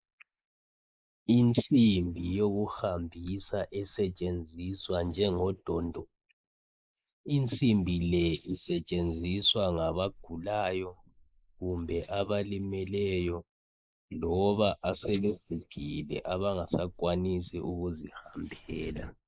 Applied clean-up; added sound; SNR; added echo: neural mask model Resemble Enhance denoiser.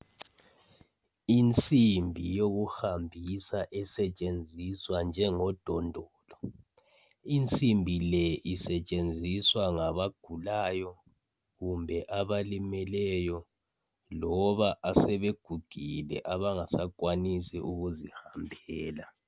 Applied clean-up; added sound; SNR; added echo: none; none; none; none.